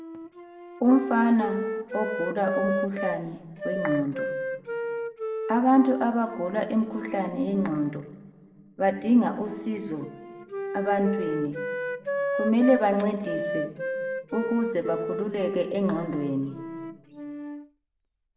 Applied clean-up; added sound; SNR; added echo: none; Wind instrument, woodwind instrument; 6 dB; reverberation time 1.4 s.